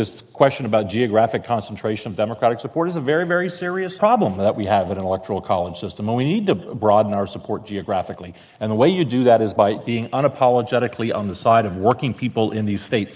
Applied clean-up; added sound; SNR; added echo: none; none; none; none.